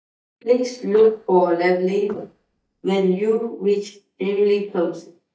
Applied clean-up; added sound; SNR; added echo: neural mask model DeepFilterNet 3.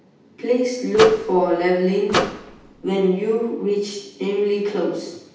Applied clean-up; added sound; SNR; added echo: none; Microwave oven; 5 dB; reverberation time 0.9 s.